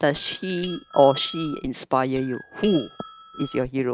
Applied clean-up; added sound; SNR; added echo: neural mask model RNNoise.